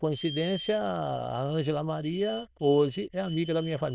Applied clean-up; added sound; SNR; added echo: neural diffusion model UNIVERSE++.